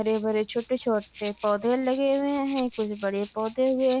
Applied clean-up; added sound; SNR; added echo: none; Rattle (instrument); 19 dB; none.